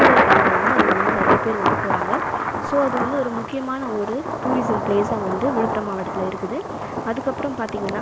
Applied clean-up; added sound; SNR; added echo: none; Thunder; -4 dB; none.